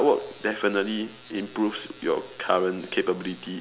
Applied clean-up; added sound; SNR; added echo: none; none; none; none.